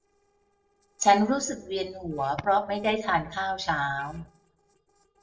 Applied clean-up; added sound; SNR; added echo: neural separator model SepFormer DNS4.